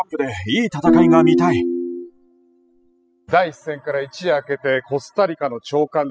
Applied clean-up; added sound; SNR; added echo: classical method spectral subtraction.